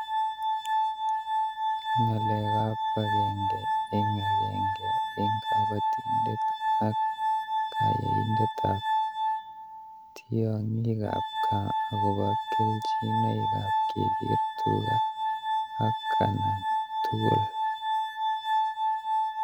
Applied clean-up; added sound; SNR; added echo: none; Glass; -4 dB; none.